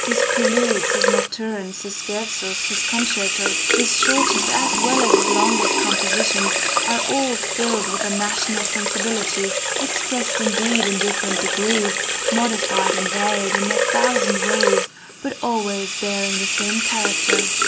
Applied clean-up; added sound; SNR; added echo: none; Sink (filling or washing) / Water tap, faucet; -5 dB; none.